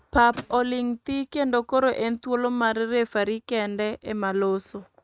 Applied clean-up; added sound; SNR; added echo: neural mask model RNNoise.